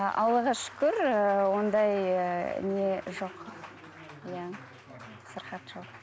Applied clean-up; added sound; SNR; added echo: none; Applause; 18 dB; none.